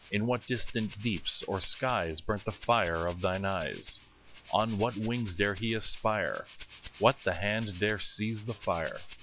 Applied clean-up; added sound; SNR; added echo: none; Rattle (instrument); 1 dB; none.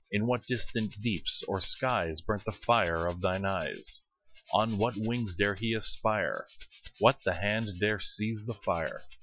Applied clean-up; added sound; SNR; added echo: classical method Wiener filter.